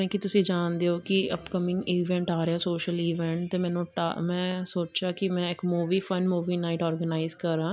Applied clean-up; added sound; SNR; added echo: none; none; none; none.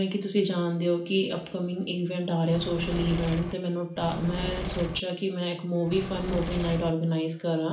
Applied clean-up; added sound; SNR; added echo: none; Engine / Mechanisms; 6 dB; reverberation time 0.4 s.